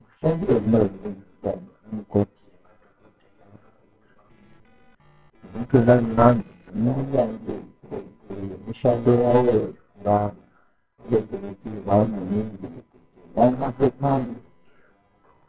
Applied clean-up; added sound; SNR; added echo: neural separator model SepFormer WHAMR!.